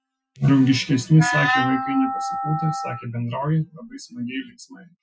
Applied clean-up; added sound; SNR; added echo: classical method Wiener filter.